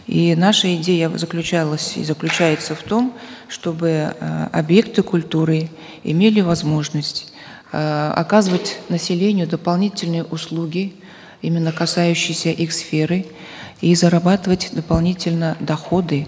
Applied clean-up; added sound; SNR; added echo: none; none; none; none.